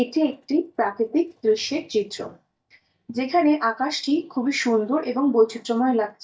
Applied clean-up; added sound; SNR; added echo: neural mask model DeepFilterNet 3.